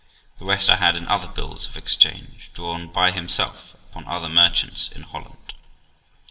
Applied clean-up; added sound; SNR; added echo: none; none; none; reverberation time 1.0 s.